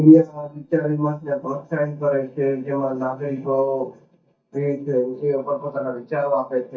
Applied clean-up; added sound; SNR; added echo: neural mask model DeepFilterNet 3.